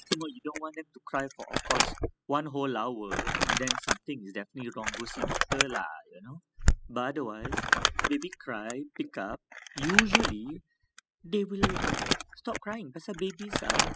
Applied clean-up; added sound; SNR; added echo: classical method spectral subtraction.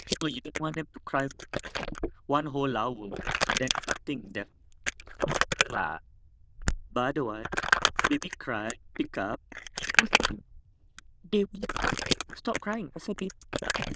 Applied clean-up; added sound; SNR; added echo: neural diffusion model UNIVERSE++.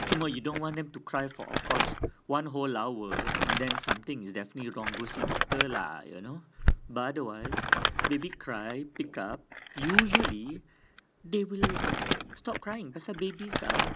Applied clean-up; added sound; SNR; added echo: none; Crumpling, crinkling; -3 dB; none.